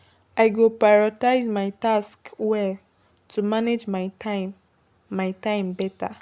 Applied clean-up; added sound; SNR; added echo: none; none; none; none.